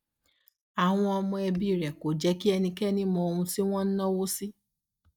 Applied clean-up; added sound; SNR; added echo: neural mask model DeepFilterNet 3.